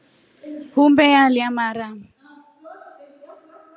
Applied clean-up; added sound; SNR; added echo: none; none; none; none.